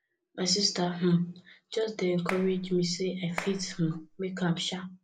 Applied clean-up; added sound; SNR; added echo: none; Clapping; 12 dB; none.